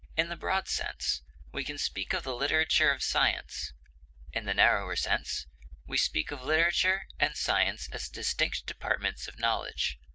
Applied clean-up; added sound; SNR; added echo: none; none; none; none.